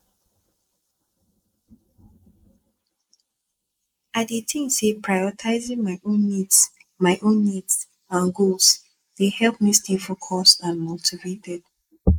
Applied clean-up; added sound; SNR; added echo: neural mask model Resemble Enhance denoiser.